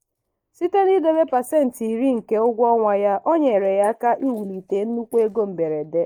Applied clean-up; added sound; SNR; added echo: neural mask model Resemble Enhance denoiser.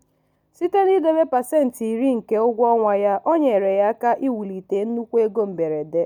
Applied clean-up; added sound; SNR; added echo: none; none; none; none.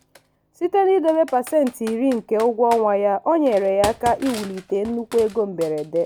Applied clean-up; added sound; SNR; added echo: none; Computer keyboard; 18 dB; none.